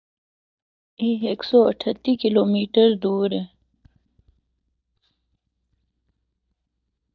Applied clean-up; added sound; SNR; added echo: neural mask model DeepFilterNet 3.